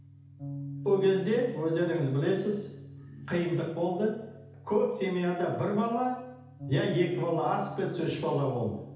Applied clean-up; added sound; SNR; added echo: none; Bass guitar; 14 dB; reverberation time 0.8 s.